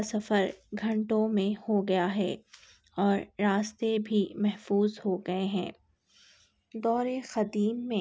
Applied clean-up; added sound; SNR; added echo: none; none; none; none.